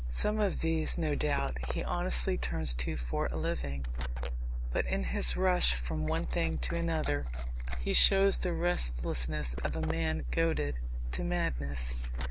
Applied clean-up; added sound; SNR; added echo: none; Liquid; 14 dB; none.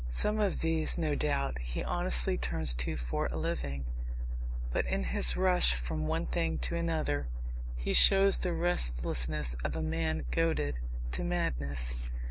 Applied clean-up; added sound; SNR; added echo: none; none; none; none.